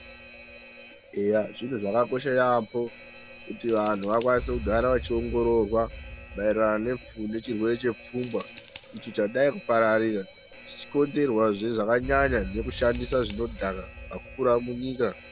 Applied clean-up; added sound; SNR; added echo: none; Scissors + Alarm; 13 dB; none.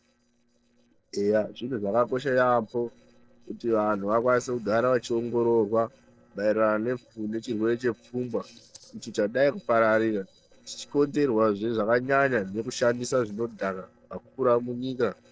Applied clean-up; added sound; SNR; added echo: neural separator model SepFormer DNS4.